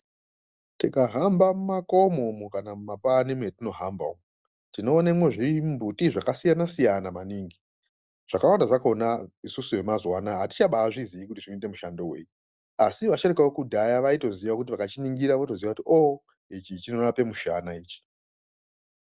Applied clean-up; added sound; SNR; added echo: none; none; none; none.